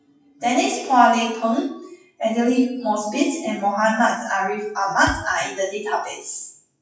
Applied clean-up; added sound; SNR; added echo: classical method WPE with log-MMSE.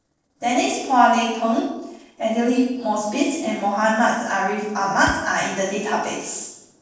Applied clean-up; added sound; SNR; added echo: neural separator model SepFormer DNS4.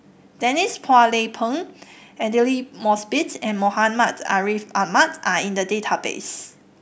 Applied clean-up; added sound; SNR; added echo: none; none; none; none.